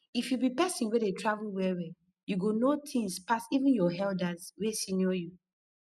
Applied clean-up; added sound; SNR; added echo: none; none; none; none.